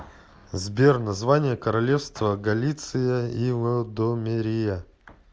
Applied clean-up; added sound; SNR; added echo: none; none; none; none.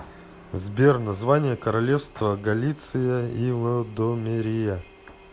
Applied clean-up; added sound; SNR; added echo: none; Drill; 15 dB; none.